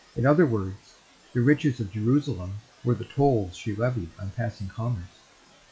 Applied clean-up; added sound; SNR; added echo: classical method log-MMSE.